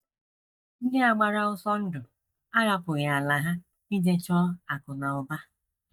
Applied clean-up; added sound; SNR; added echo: neural mask model DeepFilterNet 3.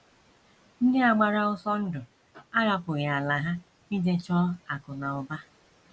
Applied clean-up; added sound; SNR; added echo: none; none; none; none.